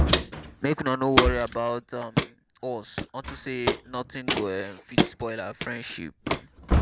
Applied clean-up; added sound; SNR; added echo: none; Wood + Walk, footsteps; -3 dB; none.